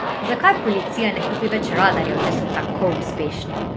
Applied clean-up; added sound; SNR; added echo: none; Aircraft; 1 dB; none.